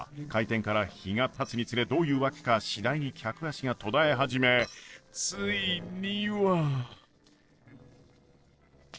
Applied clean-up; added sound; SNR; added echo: neural separator model SepFormer DNS4.